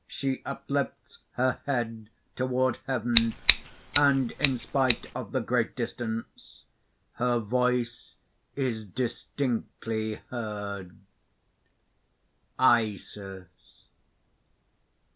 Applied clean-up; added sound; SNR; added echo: none; Scissors; 0 dB; none.